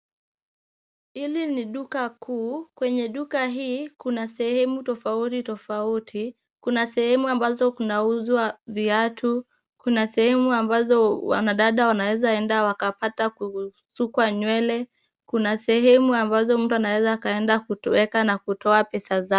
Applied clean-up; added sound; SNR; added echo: none; none; none; none.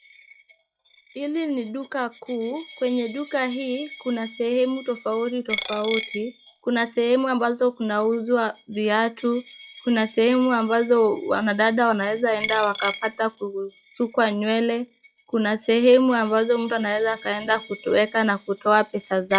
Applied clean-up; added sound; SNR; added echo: classical method log-MMSE.